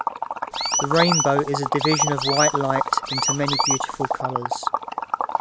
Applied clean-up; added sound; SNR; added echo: none; Chirp, tweet + Liquid; -1 dB; none.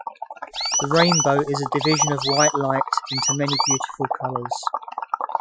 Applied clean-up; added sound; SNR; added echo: classical method Wiener filter.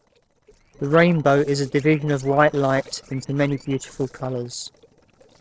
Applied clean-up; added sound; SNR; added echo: neural separator model SepFormer DNS4.